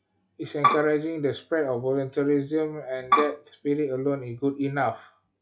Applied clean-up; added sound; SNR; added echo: classical method log-MMSE.